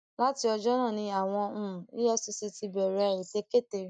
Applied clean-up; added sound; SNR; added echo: neural mask model DeepFilterNet 3.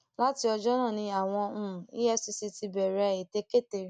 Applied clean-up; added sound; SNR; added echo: none; none; none; none.